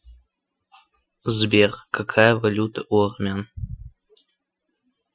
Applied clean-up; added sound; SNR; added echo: classical method Wiener filter.